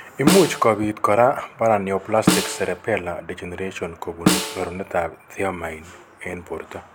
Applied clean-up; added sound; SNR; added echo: none; Snare drum; 3 dB; none.